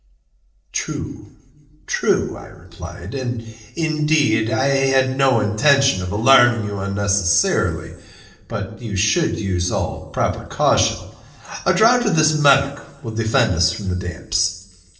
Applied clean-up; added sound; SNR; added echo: none; none; none; reverberation time 0.8 s.